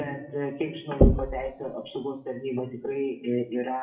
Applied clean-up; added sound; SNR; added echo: classical method WPE with log-MMSE.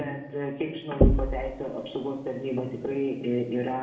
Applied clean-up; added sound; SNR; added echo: none; Knock; -2 dB; reverberation time 0.9 s.